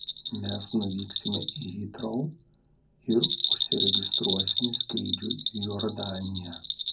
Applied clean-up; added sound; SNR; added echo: none; Bell; -2 dB; reverberation time 0.3 s.